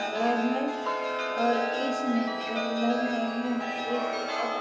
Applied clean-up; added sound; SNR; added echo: none; Chime; 1 dB; reverberation time 1.0 s.